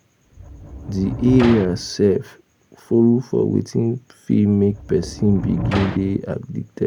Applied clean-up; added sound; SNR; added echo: none; Sliding door; 10 dB; none.